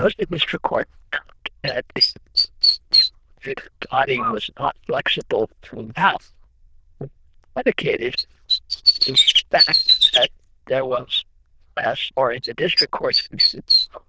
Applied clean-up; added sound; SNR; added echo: neural diffusion model UNIVERSE++.